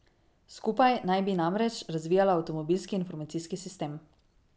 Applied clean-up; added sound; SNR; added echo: none; none; none; none.